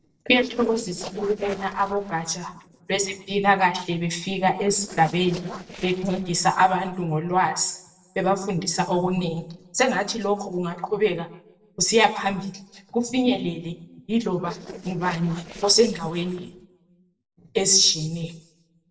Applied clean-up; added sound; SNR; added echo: neural separator model SepFormer DNS4.